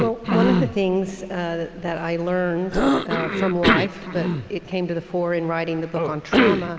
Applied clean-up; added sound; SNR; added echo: none; Cough; 0 dB; none.